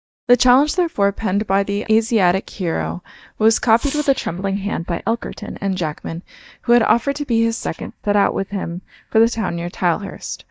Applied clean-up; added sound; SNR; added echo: neural mask model DeepFilterNet 3.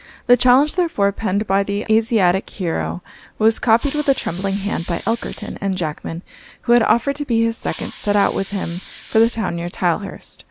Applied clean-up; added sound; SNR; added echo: none; Hiss; 13 dB; none.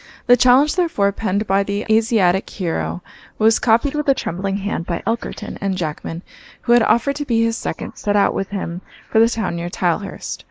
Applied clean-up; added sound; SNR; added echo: neural mask model Resemble Enhance denoiser.